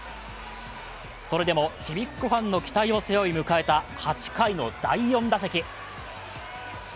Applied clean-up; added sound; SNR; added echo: none; none; none; none.